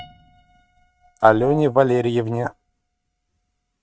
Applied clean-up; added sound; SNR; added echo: neural mask model RNNoise.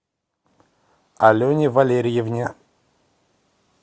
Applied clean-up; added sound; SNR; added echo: none; none; none; none.